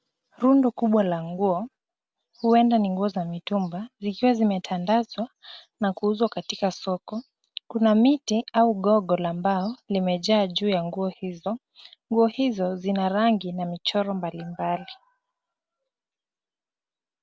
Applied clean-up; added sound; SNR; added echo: none; none; none; none.